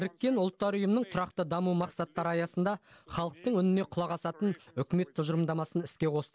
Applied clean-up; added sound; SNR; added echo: none; none; none; none.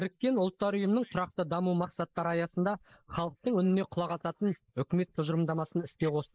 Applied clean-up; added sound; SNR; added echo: neural mask model Resemble Enhance denoiser.